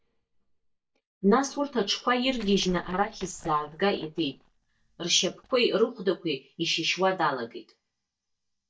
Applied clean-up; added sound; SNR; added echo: neural mask model DeepFilterNet 3.